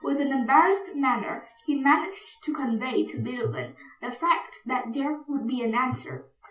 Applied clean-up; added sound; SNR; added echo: none; none; none; reverberation time 0.2 s.